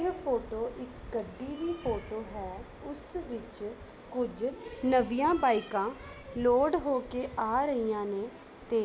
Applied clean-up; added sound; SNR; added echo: none; none; none; none.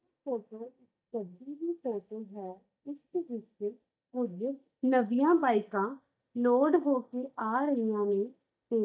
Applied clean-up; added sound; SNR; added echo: neural mask model DeepFilterNet 3.